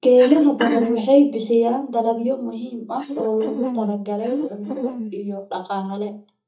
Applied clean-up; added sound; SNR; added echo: neural mask model DeepFilterNet 3.